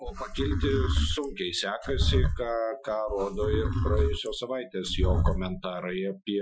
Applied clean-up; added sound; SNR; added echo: classical method Wiener filter.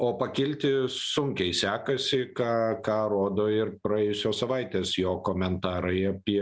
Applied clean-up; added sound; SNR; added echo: none; none; none; none.